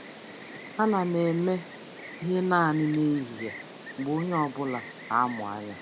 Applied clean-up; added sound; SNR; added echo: none; Insect; 14 dB; none.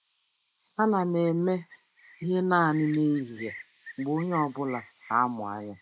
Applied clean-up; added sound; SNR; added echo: neural mask model Resemble Enhance denoiser.